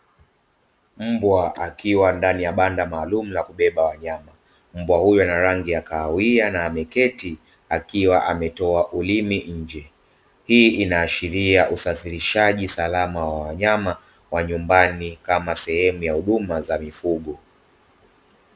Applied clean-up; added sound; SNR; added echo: none; none; none; none.